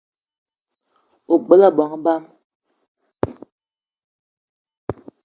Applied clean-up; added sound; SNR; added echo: none; none; none; none.